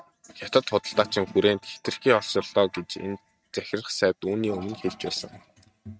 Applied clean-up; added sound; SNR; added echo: neural mask model RNNoise.